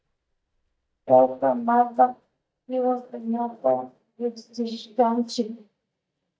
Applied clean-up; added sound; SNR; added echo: neural mask model DeepFilterNet 3.